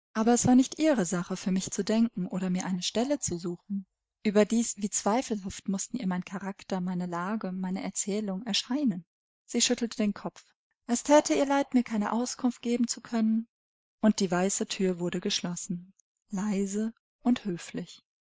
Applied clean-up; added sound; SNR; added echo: neural mask model DeepFilterNet 3.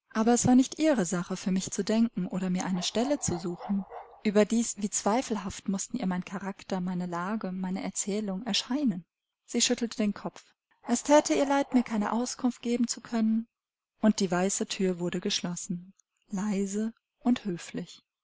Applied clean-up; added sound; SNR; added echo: none; Bark; 16 dB; none.